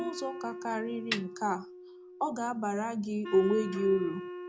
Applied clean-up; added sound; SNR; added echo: none; Wind instrument, woodwind instrument + Snare drum; 10 dB; none.